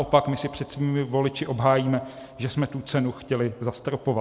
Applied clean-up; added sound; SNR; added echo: none; none; none; none.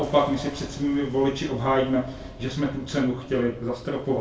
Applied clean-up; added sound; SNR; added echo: none; Boom; 17 dB; reverberation time 0.3 s.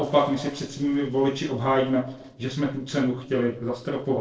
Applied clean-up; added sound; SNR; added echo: neural separator model SepFormer DNS4.